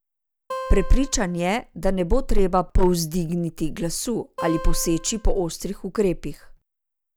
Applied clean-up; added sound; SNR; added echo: none; Acoustic guitar; 14 dB; none.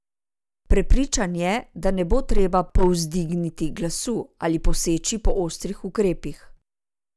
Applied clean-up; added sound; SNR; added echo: none; none; none; none.